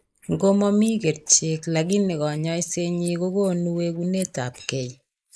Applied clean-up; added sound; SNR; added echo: neural mask model Resemble Enhance denoiser.